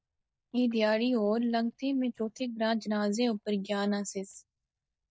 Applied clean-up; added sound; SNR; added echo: neural mask model DeepFilterNet 3.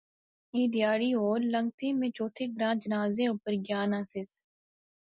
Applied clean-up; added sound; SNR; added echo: none; none; none; none.